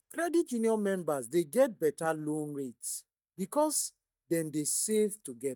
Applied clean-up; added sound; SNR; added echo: neural mask model DeepFilterNet 3.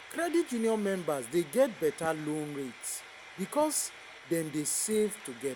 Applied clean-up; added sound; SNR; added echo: none; Frying (food); 18 dB; none.